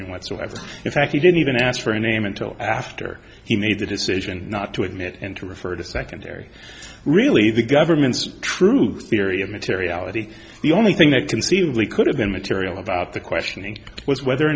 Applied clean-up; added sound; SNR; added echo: none; none; none; none.